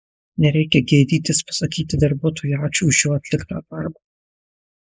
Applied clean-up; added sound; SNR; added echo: neural mask model Resemble Enhance denoiser.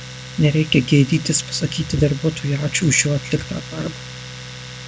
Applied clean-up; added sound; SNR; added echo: none; Domestic sounds, home sounds; 13 dB; none.